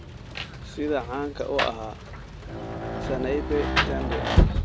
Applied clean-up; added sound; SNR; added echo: none; Rain; -4 dB; none.